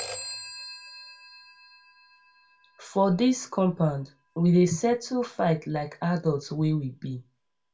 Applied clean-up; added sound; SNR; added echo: none; Telephone; 18 dB; reverberation time 0.2 s.